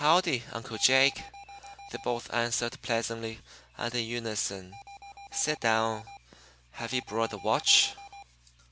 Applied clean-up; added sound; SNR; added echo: none; Alarm; 16 dB; none.